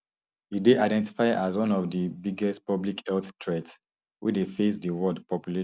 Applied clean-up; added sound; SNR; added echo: none; none; none; none.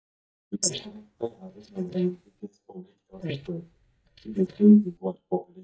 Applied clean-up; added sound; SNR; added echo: neural mask model DeepFilterNet 3.